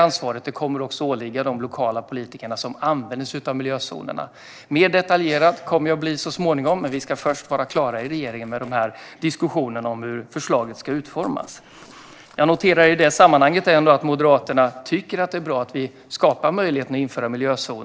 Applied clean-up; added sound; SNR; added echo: neural separator model SepFormer DNS4.